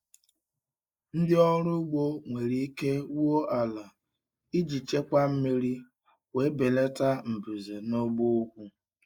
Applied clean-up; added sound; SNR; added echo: neural mask model Resemble Enhance denoiser.